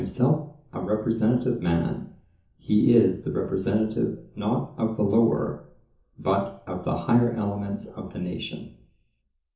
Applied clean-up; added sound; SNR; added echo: none; none; none; reverberation time 0.6 s.